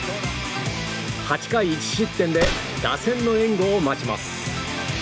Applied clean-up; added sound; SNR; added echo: none; Gunshot, gunfire; 9 dB; none.